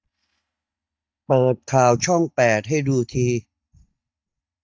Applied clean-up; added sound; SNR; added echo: neural mask model DeepFilterNet 3.